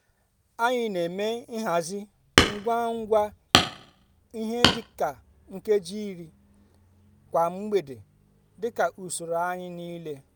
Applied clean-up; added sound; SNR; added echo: none; Hammer; -4 dB; none.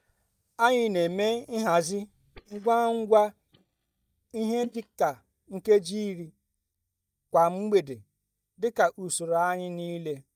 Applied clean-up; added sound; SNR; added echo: neural mask model DeepFilterNet 3.